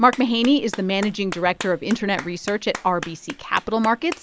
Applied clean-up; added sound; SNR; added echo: none; Clapping; 15 dB; none.